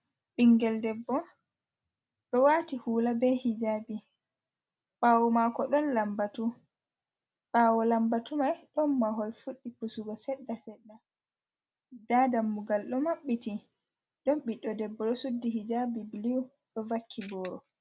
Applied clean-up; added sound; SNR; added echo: none; none; none; none.